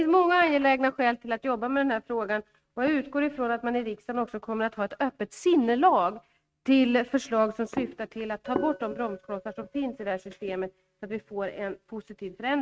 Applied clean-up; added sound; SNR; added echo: neural mask model RNNoise.